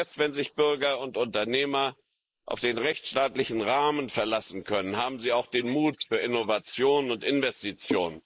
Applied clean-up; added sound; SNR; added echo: neural mask model Resemble Enhance denoiser.